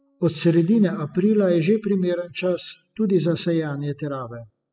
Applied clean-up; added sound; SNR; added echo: classical method spectral subtraction.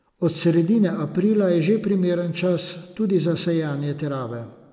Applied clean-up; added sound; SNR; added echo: none; none; none; none.